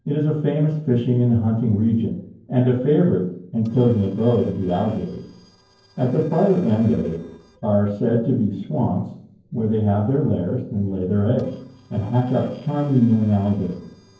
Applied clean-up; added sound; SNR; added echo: neural separator model SepFormer DNS4.